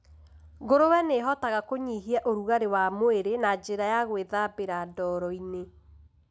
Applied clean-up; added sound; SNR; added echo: none; none; none; none.